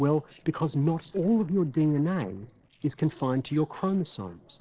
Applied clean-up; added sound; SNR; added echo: neural separator model SepFormer DNS4.